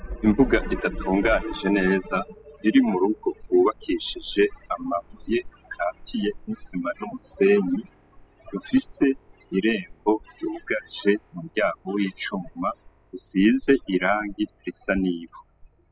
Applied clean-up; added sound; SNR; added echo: classical method spectral subtraction.